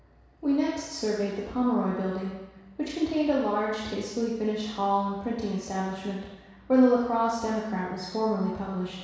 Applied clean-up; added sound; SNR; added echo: none; none; none; reverberation time 1.1 s.